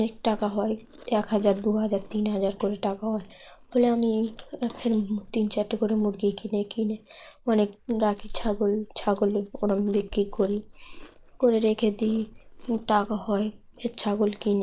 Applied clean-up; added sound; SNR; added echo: neural mask model Resemble Enhance denoiser.